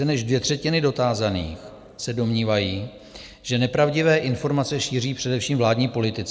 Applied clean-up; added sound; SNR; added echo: none; none; none; none.